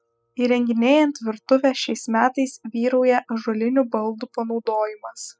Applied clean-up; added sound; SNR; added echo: classical method spectral subtraction.